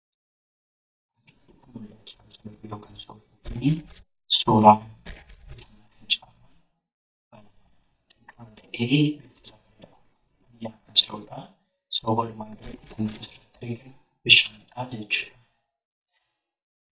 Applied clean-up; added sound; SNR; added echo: neural mask model DeepFilterNet 3.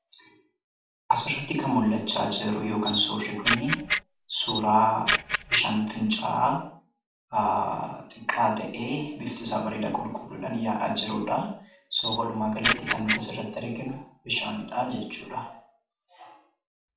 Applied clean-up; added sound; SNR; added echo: none; Camera; 1 dB; reverberation time 0.5 s.